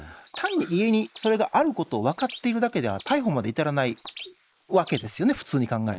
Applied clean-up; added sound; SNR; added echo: neural mask model Resemble Enhance denoiser.